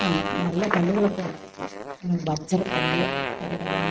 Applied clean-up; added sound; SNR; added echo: neural mask model RNNoise.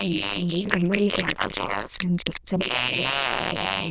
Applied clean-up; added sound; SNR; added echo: neural diffusion model UNIVERSE++.